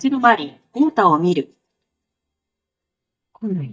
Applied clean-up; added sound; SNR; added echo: neural mask model DeepFilterNet 3.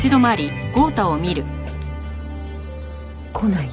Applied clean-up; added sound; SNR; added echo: none; none; none; none.